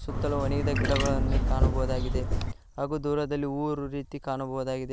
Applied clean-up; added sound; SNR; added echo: none; Trickle, dribble / Chirp, tweet; -5 dB; none.